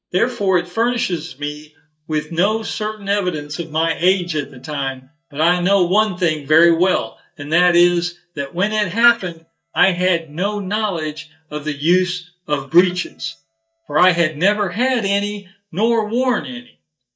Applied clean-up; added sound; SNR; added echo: neural mask model DeepFilterNet 3.